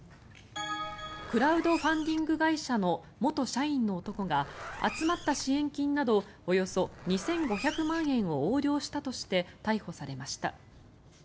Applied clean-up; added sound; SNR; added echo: none; Zipper (clothing); 14 dB; none.